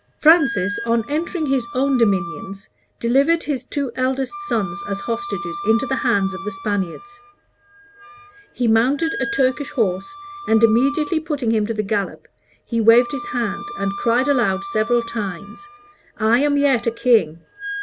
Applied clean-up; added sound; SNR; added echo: none; Wind instrument, woodwind instrument; 12 dB; none.